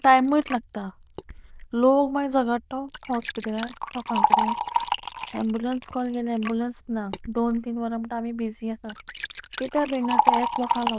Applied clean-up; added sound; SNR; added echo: neural diffusion model UNIVERSE++.